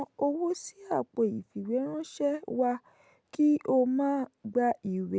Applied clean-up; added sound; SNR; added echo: none; none; none; none.